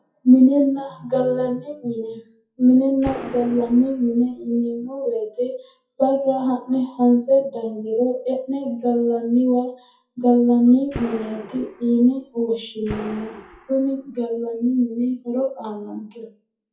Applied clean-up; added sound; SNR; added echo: classical method WPE with log-MMSE.